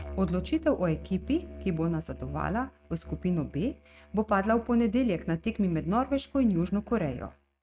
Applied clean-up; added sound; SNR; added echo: neural mask model RNNoise.